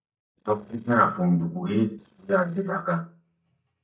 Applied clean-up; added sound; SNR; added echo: neural mask model DeepFilterNet 3.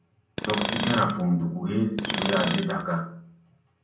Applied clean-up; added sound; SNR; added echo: none; Tools; 3 dB; reverberation time 0.6 s.